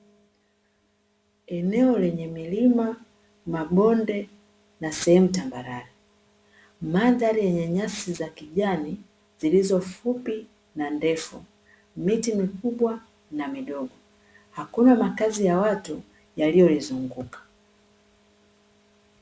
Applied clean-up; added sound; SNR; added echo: none; none; none; none.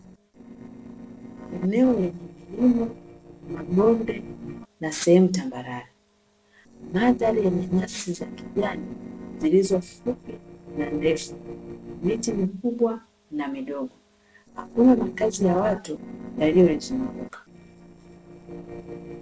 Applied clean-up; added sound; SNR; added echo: neural separator model SepFormer DNS4.